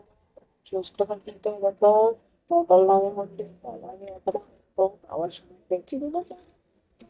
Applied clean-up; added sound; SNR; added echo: neural mask model DeepFilterNet 3.